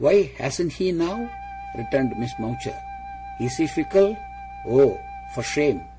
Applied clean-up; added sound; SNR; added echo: none; Wind instrument, woodwind instrument; 14 dB; none.